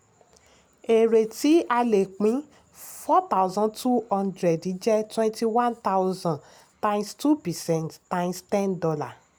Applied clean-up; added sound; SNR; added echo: none; none; none; none.